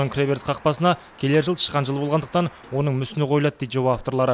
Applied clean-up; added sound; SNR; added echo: none; none; none; none.